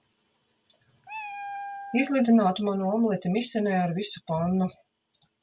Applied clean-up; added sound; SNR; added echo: none; Meow; 14 dB; none.